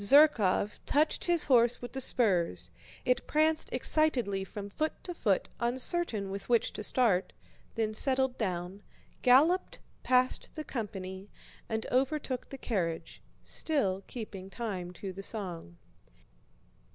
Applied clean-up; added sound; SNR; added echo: none; none; none; none.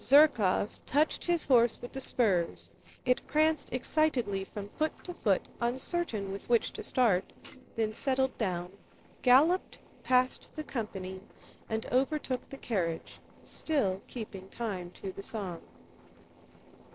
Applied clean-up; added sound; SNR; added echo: neural separator model SepFormer DNS4.